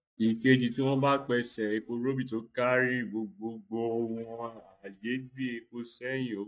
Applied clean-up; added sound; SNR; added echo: neural mask model DeepFilterNet 3.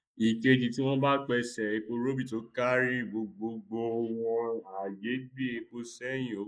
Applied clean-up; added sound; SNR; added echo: neural mask model Resemble Enhance denoiser.